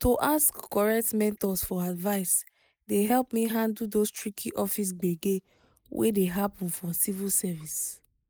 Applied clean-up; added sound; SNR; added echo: neural mask model Resemble Enhance denoiser.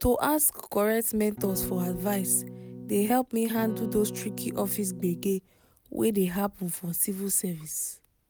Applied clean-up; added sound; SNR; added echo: none; Electric guitar / Strum; 9 dB; none.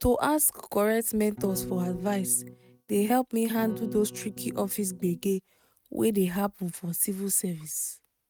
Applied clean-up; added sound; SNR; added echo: neural mask model RNNoise.